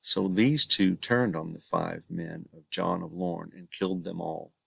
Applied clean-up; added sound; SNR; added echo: none; none; none; none.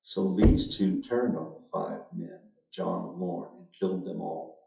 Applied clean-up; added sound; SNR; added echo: classical method WPE with log-MMSE.